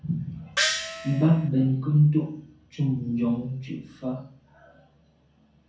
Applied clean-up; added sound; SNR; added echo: none; Gong; 2 dB; reverberation time 0.5 s.